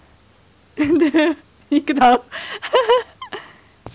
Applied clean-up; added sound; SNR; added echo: none; none; none; none.